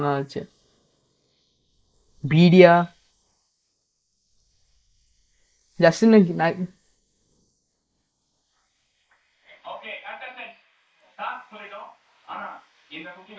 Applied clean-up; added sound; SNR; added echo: neural mask model Resemble Enhance denoiser.